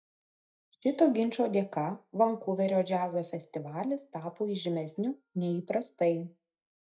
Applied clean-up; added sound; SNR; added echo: neural mask model DeepFilterNet 3.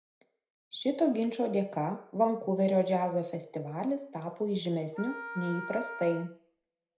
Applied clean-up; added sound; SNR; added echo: none; Wind instrument, woodwind instrument; 12 dB; reverberation time 0.4 s.